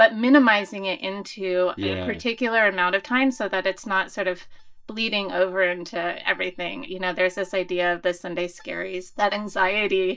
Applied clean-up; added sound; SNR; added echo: neural mask model DeepFilterNet 3.